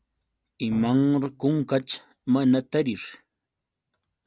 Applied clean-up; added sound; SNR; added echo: none; Drum; 17 dB; none.